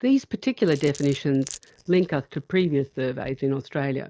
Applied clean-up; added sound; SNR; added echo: neural mask model DeepFilterNet 3.